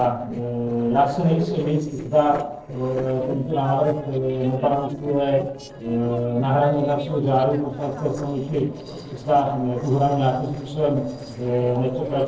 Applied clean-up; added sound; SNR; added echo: neural separator model SepFormer DNS4.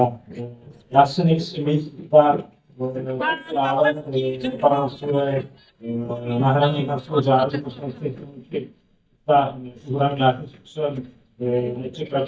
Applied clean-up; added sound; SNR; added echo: neural mask model DeepFilterNet 3.